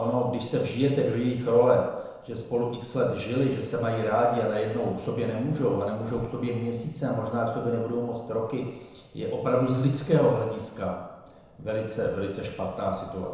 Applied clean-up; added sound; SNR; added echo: neural separator model SepFormer DNS4.